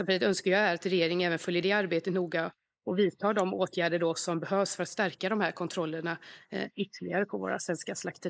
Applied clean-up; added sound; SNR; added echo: neural mask model Resemble Enhance denoiser.